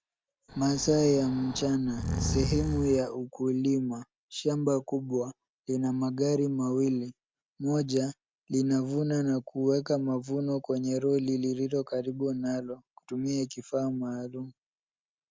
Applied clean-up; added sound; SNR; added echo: none; Breathing; 5 dB; none.